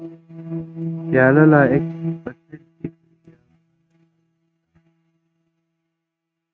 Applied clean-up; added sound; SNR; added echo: neural mask model RNNoise.